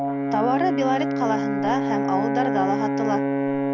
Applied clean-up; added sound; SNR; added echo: none; Brass instrument; -2 dB; none.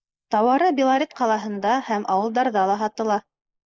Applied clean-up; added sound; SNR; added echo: neural mask model Resemble Enhance denoiser.